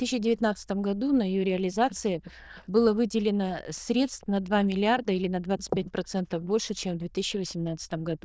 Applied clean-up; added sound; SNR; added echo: neural diffusion model UNIVERSE++.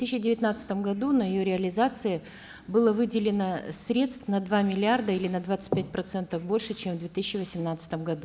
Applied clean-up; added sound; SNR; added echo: none; none; none; none.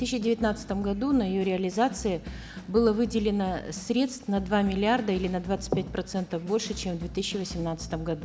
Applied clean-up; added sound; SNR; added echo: none; Drum / Drum kit; 14 dB; none.